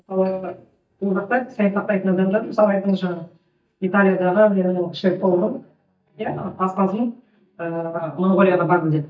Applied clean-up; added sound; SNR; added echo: neural mask model DeepFilterNet 3.